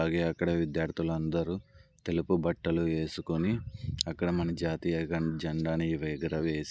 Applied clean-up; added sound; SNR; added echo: none; none; none; none.